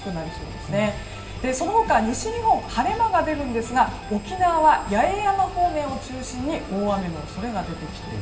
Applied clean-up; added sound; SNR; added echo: none; Engine; 14 dB; reverberation time 0.7 s.